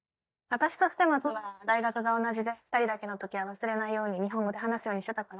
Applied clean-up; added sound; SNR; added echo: neural mask model DeepFilterNet 3.